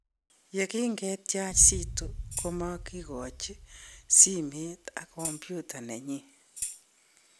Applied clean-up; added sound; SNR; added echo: none; Boom + Tambourine; 10 dB; none.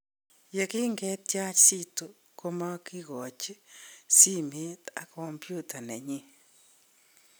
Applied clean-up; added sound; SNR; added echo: none; none; none; none.